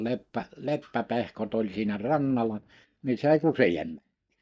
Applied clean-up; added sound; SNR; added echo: neural mask model DeepFilterNet 3.